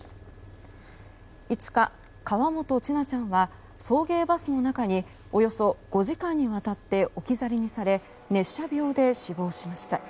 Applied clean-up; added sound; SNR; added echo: none; none; none; none.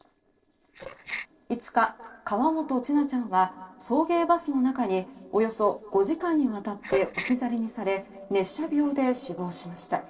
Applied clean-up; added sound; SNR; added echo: neural separator model SepFormer DNS4.